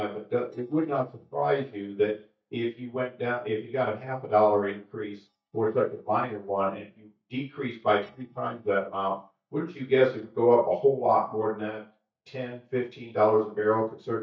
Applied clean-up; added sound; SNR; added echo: neural mask model DeepFilterNet 3.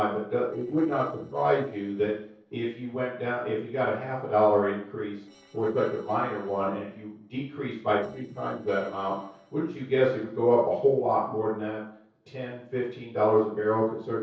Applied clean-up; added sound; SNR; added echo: neural separator model SepFormer DNS4.